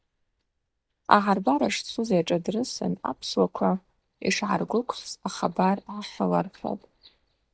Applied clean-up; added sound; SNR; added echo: neural mask model DeepFilterNet 3.